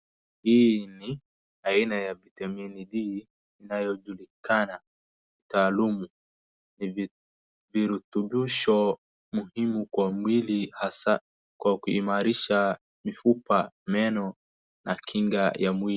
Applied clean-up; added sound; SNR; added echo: none; none; none; none.